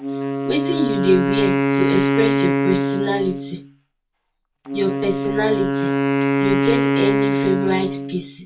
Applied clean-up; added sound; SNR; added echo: none; Wind instrument, woodwind instrument; -3 dB; reverberation time 0.2 s.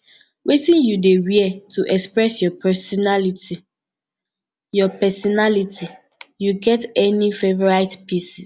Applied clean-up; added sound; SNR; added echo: none; none; none; none.